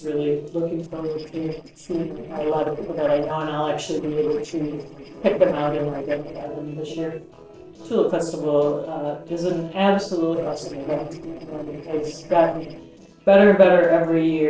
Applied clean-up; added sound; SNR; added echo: neural separator model SepFormer DNS4.